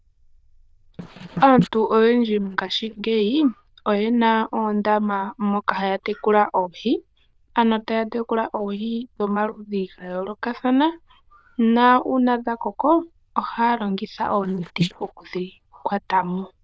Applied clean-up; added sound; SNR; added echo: neural diffusion model UNIVERSE++.